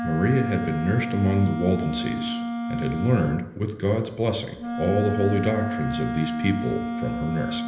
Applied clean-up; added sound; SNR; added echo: none; Wind instrument, woodwind instrument; 4 dB; reverberation time 0.8 s.